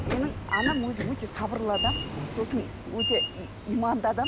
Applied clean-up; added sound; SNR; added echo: none; Sliding door / Train; 2 dB; none.